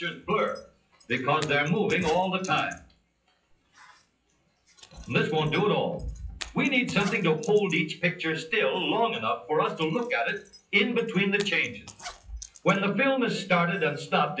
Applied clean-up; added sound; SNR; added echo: classical method WPE with log-MMSE.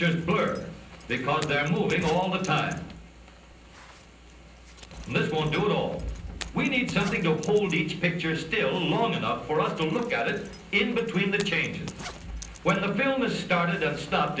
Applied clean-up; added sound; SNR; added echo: none; Zipper (clothing); 20 dB; reverberation time 0.6 s.